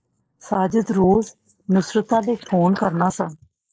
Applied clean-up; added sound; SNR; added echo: neural mask model Resemble Enhance denoiser.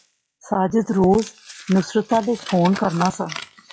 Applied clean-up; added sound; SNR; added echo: classical method log-MMSE.